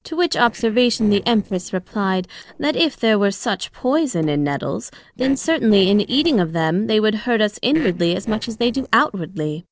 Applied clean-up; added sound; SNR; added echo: neural separator model SepFormer DNS4.